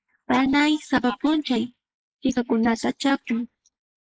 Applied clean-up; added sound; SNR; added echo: neural mask model Resemble Enhance denoiser.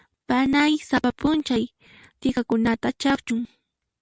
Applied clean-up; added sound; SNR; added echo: none; none; none; none.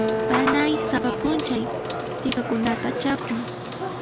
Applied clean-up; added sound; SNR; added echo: none; Sink (filling or washing) / Water tap, faucet / Water + Acoustic guitar; 0 dB; none.